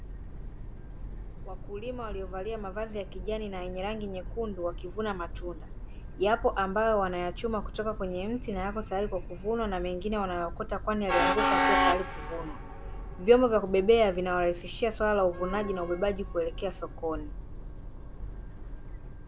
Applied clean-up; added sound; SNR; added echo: none; Train; 4 dB; none.